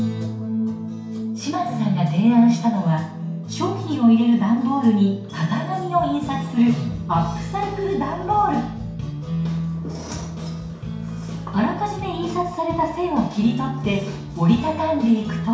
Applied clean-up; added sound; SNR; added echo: none; none; none; reverberation time 0.6 s.